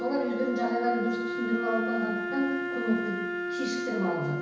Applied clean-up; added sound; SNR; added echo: none; Wind instrument, woodwind instrument; 2 dB; reverberation time 0.9 s.